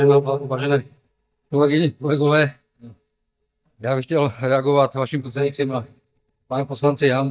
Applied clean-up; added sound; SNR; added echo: neural mask model DeepFilterNet 3.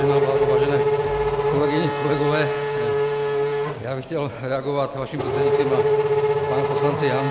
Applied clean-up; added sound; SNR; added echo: none; Race car, auto racing / Accelerating, revving, vroom; -5 dB; none.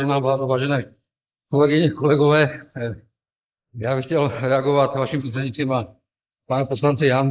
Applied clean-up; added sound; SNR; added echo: neural mask model Resemble Enhance denoiser.